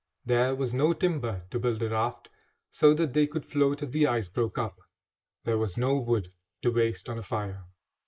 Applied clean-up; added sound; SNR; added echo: neural mask model Resemble Enhance denoiser.